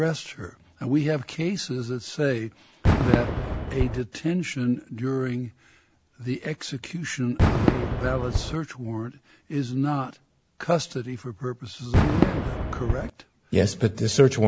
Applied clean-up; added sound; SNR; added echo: none; Fireworks; 2 dB; none.